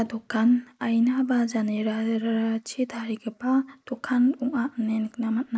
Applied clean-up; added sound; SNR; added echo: neural mask model Resemble Enhance denoiser.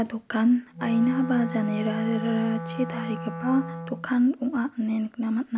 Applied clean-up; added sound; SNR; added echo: none; Wind instrument, woodwind instrument; 11 dB; none.